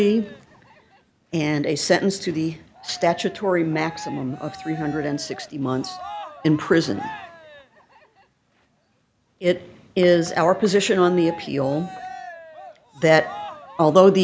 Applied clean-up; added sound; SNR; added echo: none; Cheering; 17 dB; none.